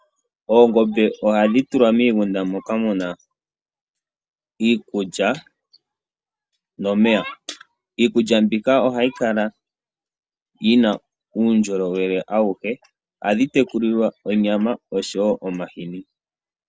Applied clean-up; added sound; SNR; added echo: none; none; none; none.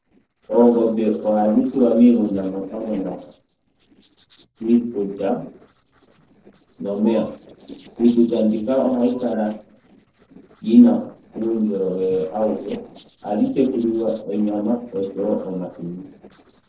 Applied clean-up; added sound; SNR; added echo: neural separator model SepFormer DNS4.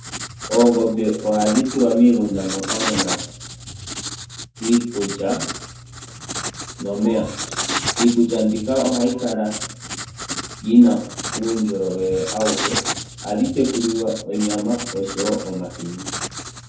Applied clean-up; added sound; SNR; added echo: none; Writing; 8 dB; reverberation time 0.6 s.